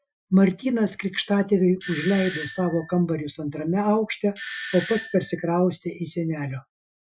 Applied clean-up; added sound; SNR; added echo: classical method Wiener filter.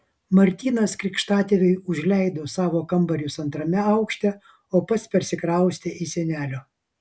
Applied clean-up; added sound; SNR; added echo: none; none; none; none.